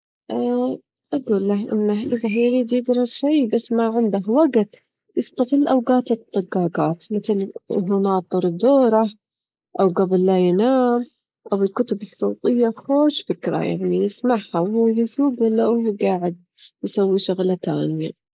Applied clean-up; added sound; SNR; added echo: neural mask model Resemble Enhance denoiser.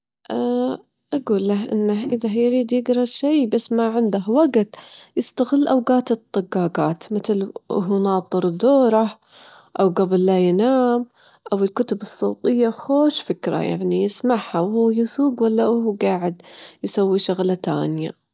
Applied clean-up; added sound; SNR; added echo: none; none; none; none.